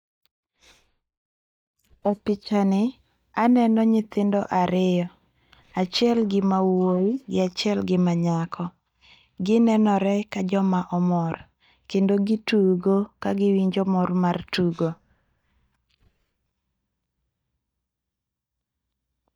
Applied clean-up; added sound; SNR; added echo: neural mask model DeepFilterNet 3.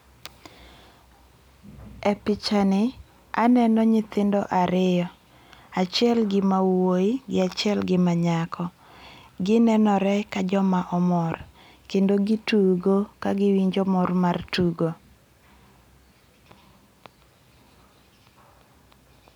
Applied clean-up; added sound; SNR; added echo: none; none; none; none.